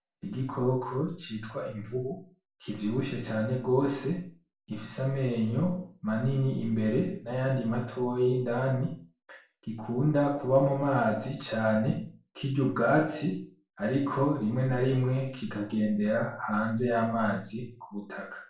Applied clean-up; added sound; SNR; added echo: none; none; none; reverberation time 0.3 s.